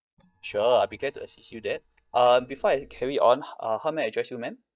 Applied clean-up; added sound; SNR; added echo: neural mask model DeepFilterNet 3.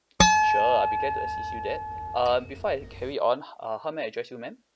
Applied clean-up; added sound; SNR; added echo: none; Harp; -4 dB; none.